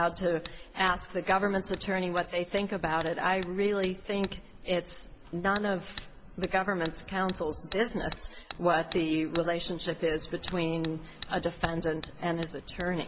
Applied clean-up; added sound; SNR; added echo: none; Hammer; 18 dB; none.